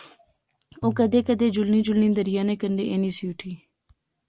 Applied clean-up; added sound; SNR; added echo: none; Tabla; 18 dB; none.